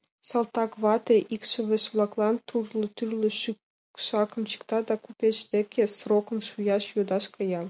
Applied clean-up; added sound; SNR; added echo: none; none; none; none.